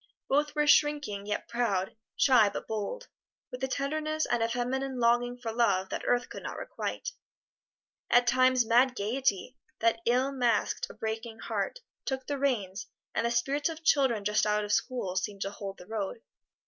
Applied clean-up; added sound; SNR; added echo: none; none; none; none.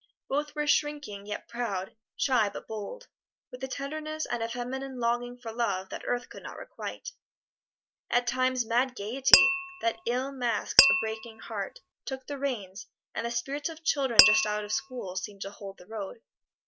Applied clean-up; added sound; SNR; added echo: none; Glass; -5 dB; none.